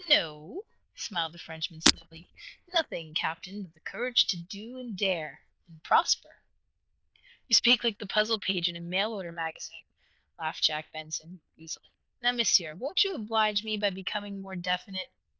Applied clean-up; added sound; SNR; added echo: neural diffusion model UNIVERSE++.